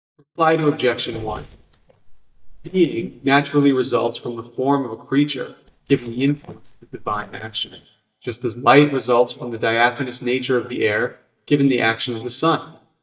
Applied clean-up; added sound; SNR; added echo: neural mask model DeepFilterNet 3.